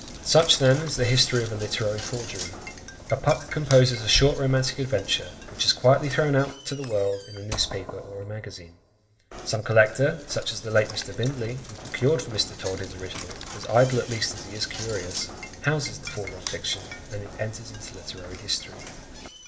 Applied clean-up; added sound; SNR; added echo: none; Knock; 13 dB; reverberation time 1.0 s.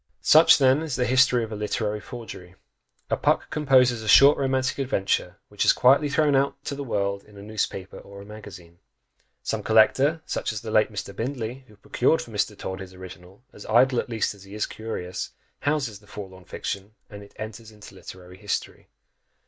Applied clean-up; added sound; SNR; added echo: none; none; none; none.